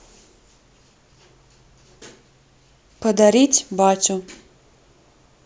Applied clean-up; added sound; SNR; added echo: none; none; none; none.